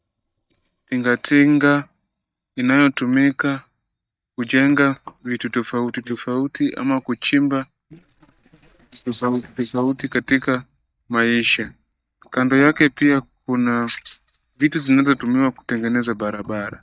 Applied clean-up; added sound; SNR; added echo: neural mask model DeepFilterNet 3.